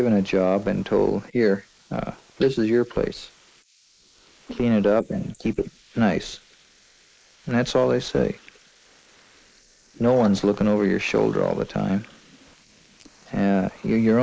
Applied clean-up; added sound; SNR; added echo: neural mask model Resemble Enhance denoiser.